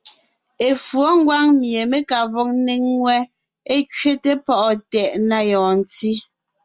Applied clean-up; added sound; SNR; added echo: none; none; none; none.